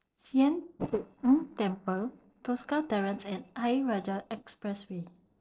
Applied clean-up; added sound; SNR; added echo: neural separator model SepFormer DNS4.